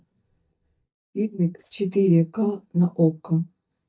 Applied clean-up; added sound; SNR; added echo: neural mask model DeepFilterNet 3.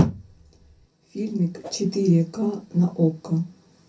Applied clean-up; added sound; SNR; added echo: none; Whoosh, swoosh, swish; 19 dB; reverberation time 0.3 s.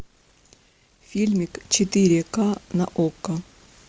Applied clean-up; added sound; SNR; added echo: none; none; none; none.